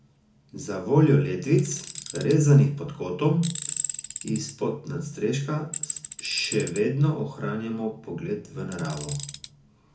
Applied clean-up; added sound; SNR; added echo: none; Tools; 12 dB; reverberation time 0.4 s.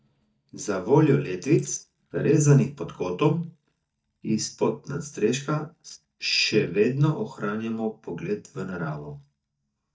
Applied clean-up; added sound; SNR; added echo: neural mask model DeepFilterNet 3.